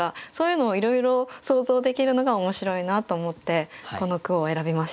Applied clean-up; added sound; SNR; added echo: none; none; none; none.